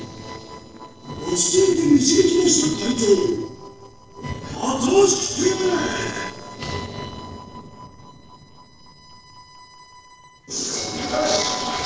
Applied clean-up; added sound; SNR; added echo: neural separator model SepFormer DNS4.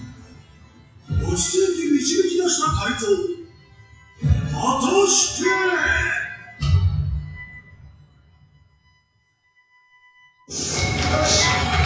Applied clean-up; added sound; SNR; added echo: classical method WPE with log-MMSE.